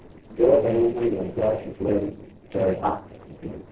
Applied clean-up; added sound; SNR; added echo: neural separator model SepFormer DNS4.